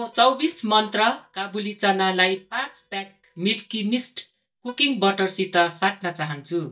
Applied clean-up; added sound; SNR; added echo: neural mask model DeepFilterNet 3.